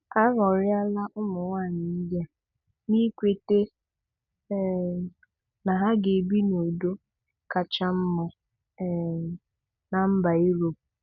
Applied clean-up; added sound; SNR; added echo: none; none; none; none.